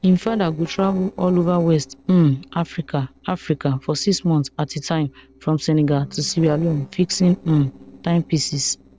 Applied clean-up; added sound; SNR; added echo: neural separator model SepFormer DNS4.